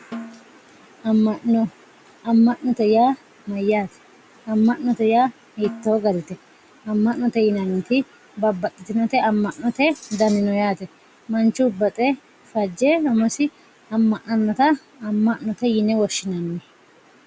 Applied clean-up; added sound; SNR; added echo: none; Snare drum; 19 dB; none.